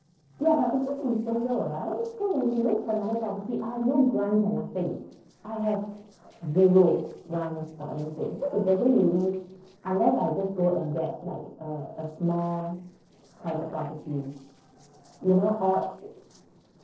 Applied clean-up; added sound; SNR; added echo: neural separator model SepFormer DNS4.